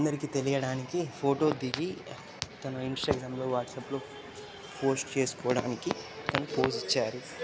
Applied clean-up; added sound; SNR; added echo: none; none; none; none.